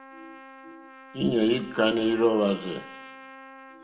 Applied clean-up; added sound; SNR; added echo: none; Trumpet; 19 dB; reverberation time 0.8 s.